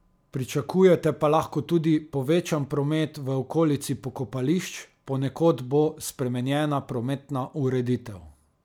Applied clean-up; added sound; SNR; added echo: none; none; none; none.